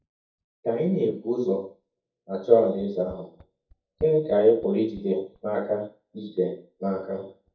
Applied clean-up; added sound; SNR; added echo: neural mask model DeepFilterNet 3.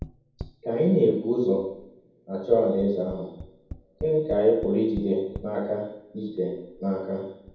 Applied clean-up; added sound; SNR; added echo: none; Tap; 18 dB; reverberation time 0.9 s.